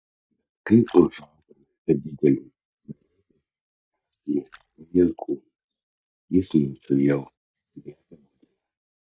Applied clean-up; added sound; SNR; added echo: neural mask model DeepFilterNet 3.